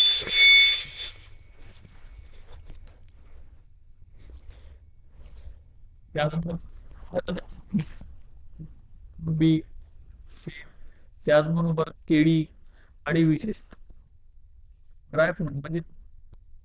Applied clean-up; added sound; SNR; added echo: neural diffusion model UNIVERSE++.